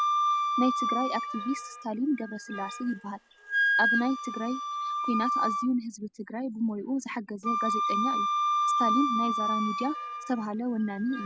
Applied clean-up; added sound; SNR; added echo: none; Wind instrument, woodwind instrument; -2 dB; none.